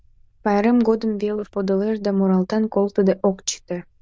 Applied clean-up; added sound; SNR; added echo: neural diffusion model UNIVERSE++.